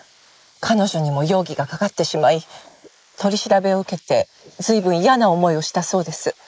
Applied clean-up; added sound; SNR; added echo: neural mask model Resemble Enhance denoiser.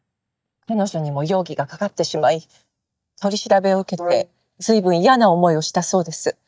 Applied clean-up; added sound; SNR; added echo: neural mask model DeepFilterNet 3.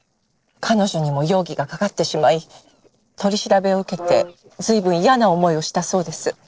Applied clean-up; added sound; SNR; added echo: neural separator model SepFormer DNS4.